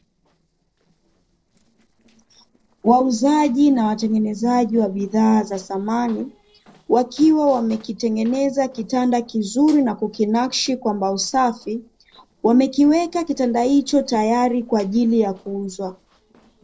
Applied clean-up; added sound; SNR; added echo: neural separator model SepFormer DNS4.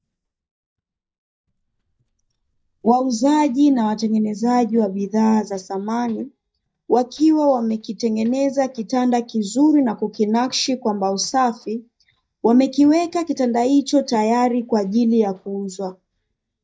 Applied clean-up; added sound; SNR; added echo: neural mask model DeepFilterNet 3.